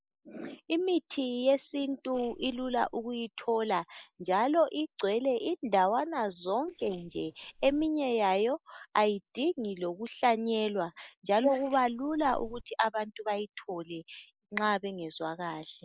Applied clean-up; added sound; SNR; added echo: neural mask model Resemble Enhance denoiser.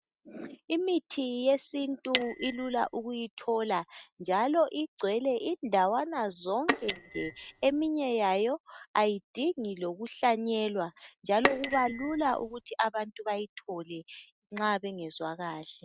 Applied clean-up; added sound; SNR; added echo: neural mask model RNNoise.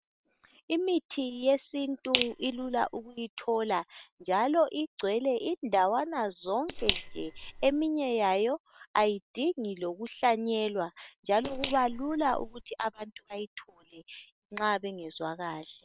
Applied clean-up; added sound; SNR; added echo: neural separator model SepFormer WHAM!.